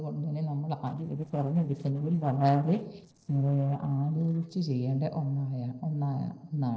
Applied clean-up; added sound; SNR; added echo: neural separator model SepFormer DNS4.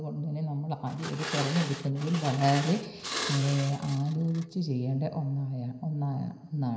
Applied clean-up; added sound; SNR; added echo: none; Glass; 8 dB; reverberation time 0.9 s.